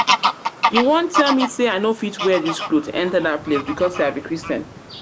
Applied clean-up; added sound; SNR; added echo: none; Bird vocalization, bird call, bird song / Fowl; 4 dB; none.